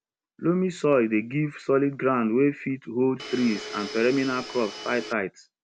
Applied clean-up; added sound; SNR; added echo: none; Domestic sounds, home sounds; 12 dB; none.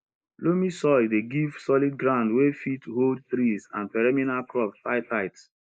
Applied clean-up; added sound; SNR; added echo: neural mask model Resemble Enhance denoiser.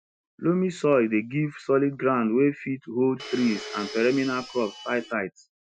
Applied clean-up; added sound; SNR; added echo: classical method Wiener filter.